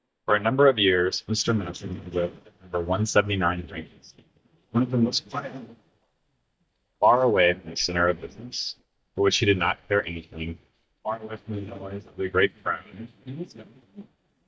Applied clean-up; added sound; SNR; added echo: neural mask model DeepFilterNet 3.